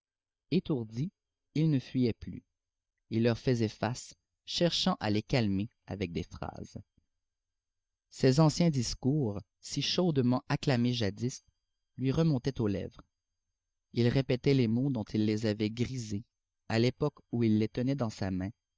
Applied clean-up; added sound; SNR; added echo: neural mask model DeepFilterNet 3.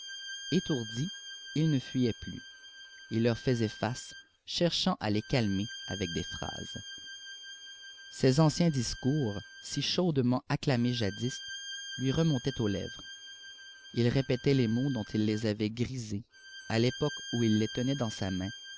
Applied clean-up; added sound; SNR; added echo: none; Bowed string instrument; 14 dB; none.